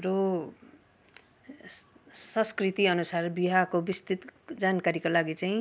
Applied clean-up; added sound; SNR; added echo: none; none; none; none.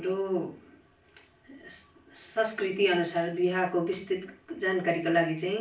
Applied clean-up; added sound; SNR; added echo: none; none; none; reverberation time 0.3 s.